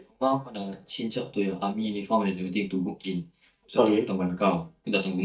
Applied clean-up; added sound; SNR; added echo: neural mask model DeepFilterNet 3.